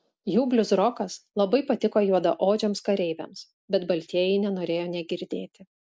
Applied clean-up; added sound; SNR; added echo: none; none; none; none.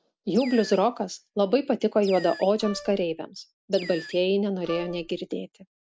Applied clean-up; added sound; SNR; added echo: none; Animal + Wind instrument, woodwind instrument; 18 dB; none.